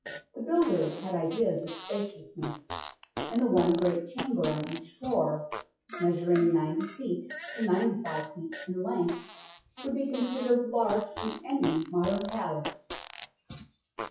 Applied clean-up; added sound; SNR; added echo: classical method WPE with log-MMSE.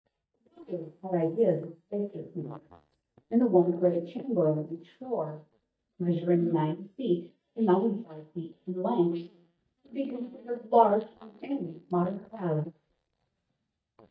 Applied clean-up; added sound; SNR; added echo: neural mask model DeepFilterNet 3.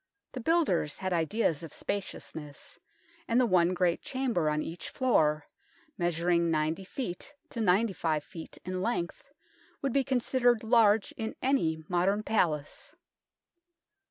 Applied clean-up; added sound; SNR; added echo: none; none; none; none.